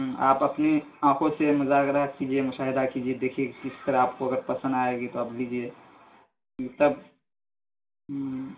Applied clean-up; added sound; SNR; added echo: none; none; none; reverberation time 0.3 s.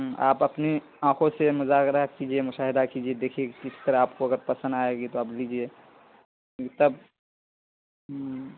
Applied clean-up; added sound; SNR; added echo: none; none; none; none.